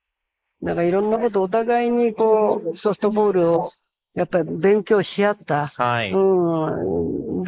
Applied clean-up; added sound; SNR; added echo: neural mask model Resemble Enhance denoiser.